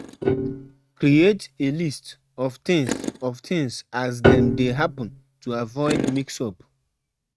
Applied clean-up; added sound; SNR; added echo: neural mask model RNNoise.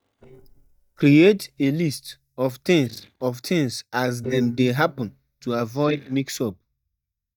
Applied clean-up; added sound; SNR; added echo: neural mask model DeepFilterNet 3.